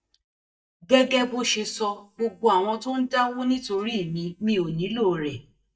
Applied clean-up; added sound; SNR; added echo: neural mask model DeepFilterNet 3.